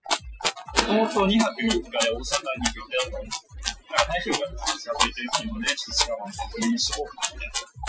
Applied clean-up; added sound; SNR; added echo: classical method Wiener filter.